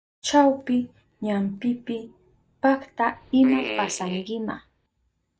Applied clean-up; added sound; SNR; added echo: neural mask model DeepFilterNet 3.